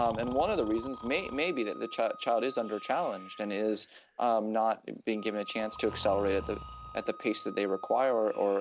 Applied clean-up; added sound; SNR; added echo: none; Wind instrument, woodwind instrument + Breathing; 15 dB; none.